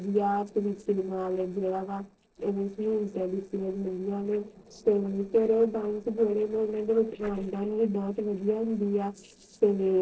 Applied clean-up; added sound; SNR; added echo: neural separator model SepFormer DNS4.